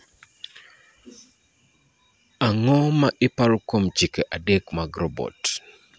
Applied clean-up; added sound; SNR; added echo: none; none; none; none.